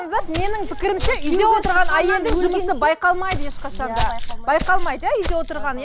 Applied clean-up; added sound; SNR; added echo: none; Walk, footsteps; 2 dB; none.